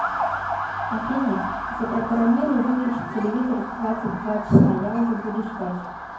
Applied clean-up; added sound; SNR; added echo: none; Motor vehicle (road) / Siren; 6 dB; reverberation time 0.9 s.